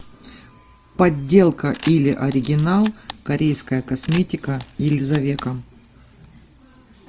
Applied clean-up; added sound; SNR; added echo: none; Camera; 18 dB; none.